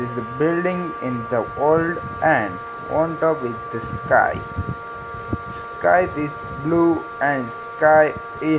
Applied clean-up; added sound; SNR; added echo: none; Wind instrument, woodwind instrument; 12 dB; none.